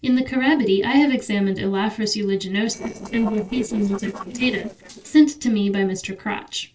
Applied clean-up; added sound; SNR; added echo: neural separator model SepFormer DNS4.